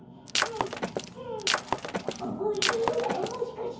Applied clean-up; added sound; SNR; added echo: none; Shatter; -2 dB; reverberation time 0.9 s.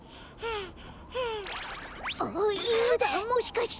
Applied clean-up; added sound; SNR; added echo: none; none; none; none.